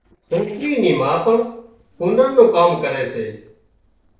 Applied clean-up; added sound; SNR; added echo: neural separator model SepFormer DNS4.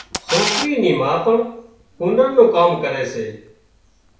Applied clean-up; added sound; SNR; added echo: none; Camera; 11 dB; reverberation time 0.6 s.